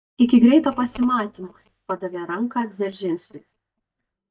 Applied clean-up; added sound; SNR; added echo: neural mask model DeepFilterNet 3.